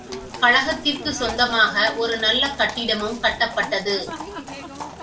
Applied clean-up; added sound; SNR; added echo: none; Livestock, farm animals, working animals; 13 dB; reverberation time 0.2 s.